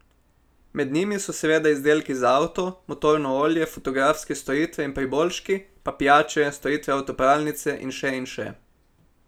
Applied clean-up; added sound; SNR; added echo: none; none; none; none.